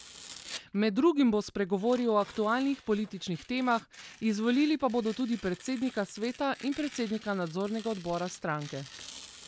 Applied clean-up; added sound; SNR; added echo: none; Tearing; 19 dB; none.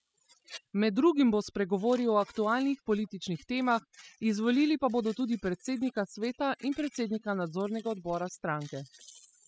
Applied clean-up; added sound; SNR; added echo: classical method spectral subtraction.